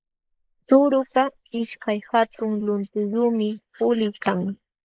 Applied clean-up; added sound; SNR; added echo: neural mask model Resemble Enhance denoiser.